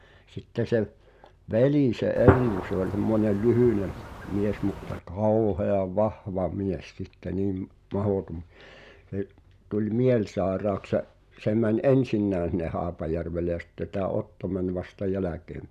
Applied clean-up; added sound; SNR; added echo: none; Gunshot, gunfire; 3 dB; none.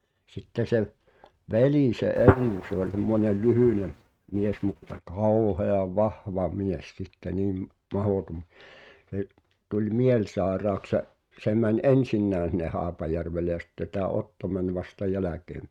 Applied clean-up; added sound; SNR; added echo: neural mask model RNNoise.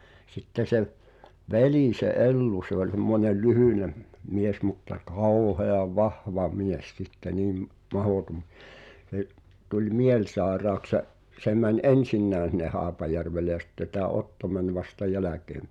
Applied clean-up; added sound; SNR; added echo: none; none; none; none.